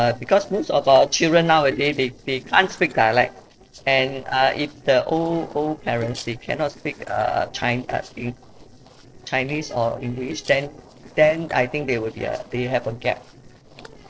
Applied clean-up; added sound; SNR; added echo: neural separator model SepFormer DNS4.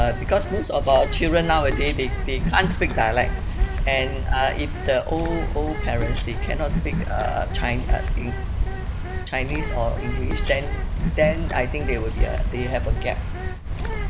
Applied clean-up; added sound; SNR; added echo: none; Bird; -1 dB; none.